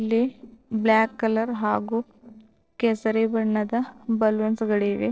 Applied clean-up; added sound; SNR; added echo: neural separator model SepFormer DNS4.